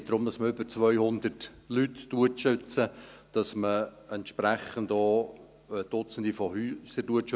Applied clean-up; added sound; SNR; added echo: none; none; none; none.